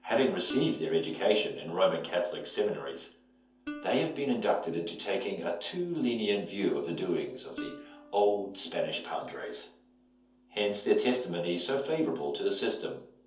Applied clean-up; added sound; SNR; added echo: none; Plucked string instrument; 18 dB; reverberation time 0.5 s.